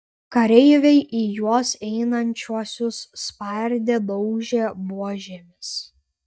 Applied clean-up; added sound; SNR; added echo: neural mask model DeepFilterNet 3.